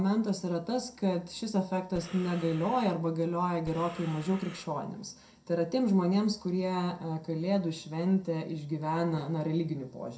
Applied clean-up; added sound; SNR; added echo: none; Breathing; 18 dB; reverberation time 0.2 s.